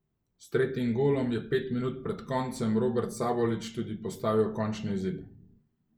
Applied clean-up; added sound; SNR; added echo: none; none; none; none.